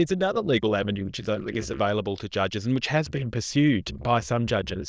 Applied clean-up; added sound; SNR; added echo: neural diffusion model UNIVERSE++.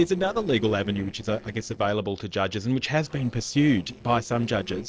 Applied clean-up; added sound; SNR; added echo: neural separator model SepFormer DNS4.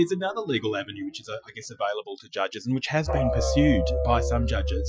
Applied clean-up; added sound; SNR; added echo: classical method Wiener filter.